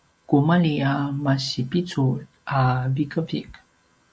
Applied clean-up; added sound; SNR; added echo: none; none; none; none.